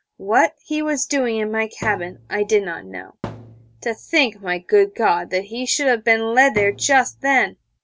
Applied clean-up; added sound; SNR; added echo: none; Thump, thud; 17 dB; none.